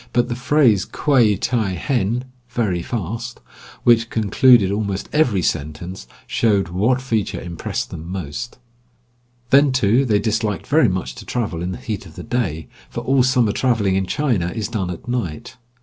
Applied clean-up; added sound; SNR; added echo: none; none; none; none.